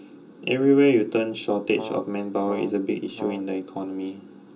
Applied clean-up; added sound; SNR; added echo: none; Brass instrument; 15 dB; reverberation time 0.2 s.